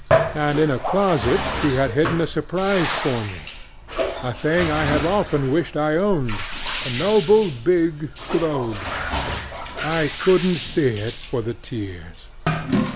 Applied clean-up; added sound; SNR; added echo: none; Bathtub (filling or washing); 5 dB; none.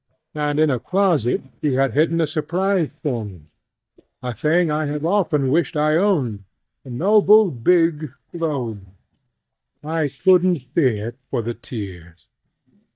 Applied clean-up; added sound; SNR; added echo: neural mask model DeepFilterNet 3.